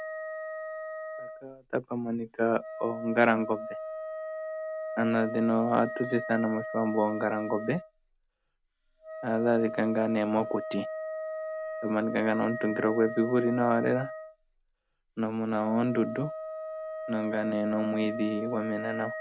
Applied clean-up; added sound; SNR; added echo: none; Wind instrument, woodwind instrument; 8 dB; none.